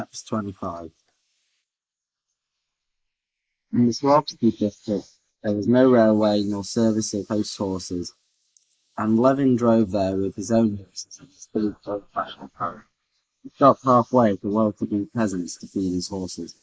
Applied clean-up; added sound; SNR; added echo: neural mask model Resemble Enhance denoiser.